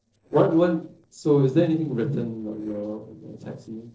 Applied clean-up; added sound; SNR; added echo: neural separator model SepFormer DNS4.